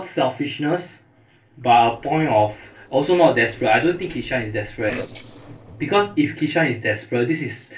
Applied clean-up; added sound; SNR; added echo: neural separator model SepFormer DNS4.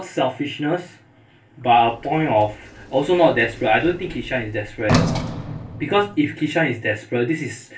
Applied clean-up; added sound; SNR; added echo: none; Sliding door; 9 dB; reverberation time 0.2 s.